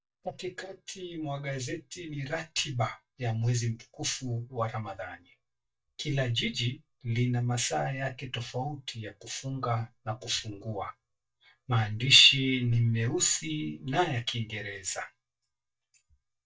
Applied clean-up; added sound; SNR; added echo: neural mask model DeepFilterNet 3.